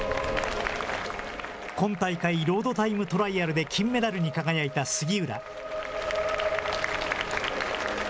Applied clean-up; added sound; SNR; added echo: none; none; none; none.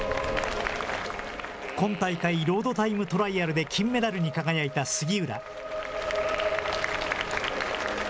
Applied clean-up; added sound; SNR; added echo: none; Fart; 17 dB; none.